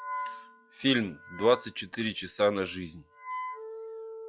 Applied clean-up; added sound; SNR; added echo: classical method log-MMSE.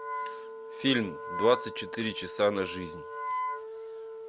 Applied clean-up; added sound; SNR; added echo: none; Wind instrument, woodwind instrument; 6 dB; none.